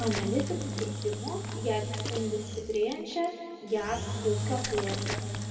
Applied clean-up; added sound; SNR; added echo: none; Engine / Drill; 3 dB; reverberation time 2.2 s.